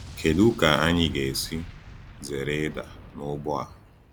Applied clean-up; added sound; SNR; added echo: none; Explosion; 17 dB; none.